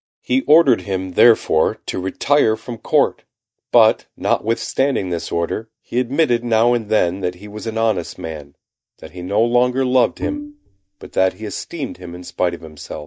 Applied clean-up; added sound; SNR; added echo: neural mask model DeepFilterNet 3.